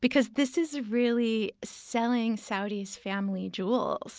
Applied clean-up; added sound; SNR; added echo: none; none; none; none.